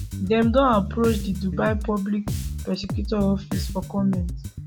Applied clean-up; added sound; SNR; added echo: none; Bass guitar; 6 dB; none.